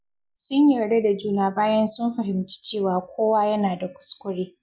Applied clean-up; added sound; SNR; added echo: none; none; none; none.